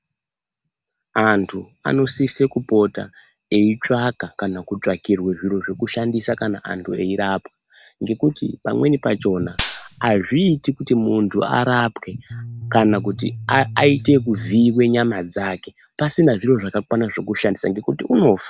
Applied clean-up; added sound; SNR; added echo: none; Gunshot, gunfire + Bass guitar; 10 dB; none.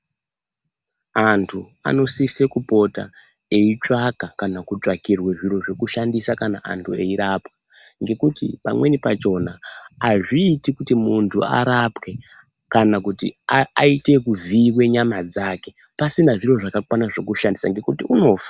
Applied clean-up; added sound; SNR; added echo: none; none; none; none.